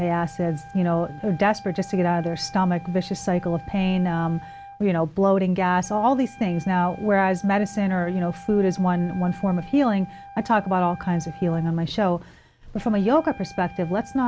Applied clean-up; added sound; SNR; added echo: none; Wind instrument, woodwind instrument; 20 dB; none.